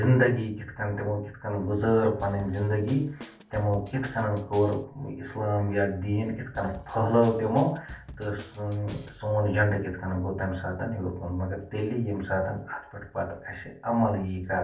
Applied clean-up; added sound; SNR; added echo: none; Drum kit; 18 dB; reverberation time 0.3 s.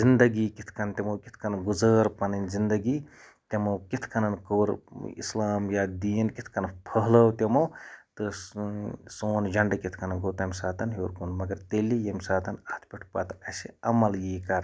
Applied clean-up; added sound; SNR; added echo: none; none; none; none.